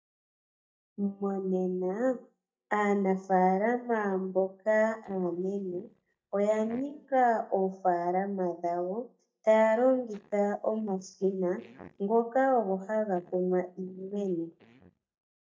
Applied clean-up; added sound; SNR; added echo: neural mask model DeepFilterNet 3.